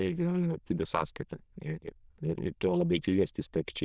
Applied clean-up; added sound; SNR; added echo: neural diffusion model UNIVERSE++.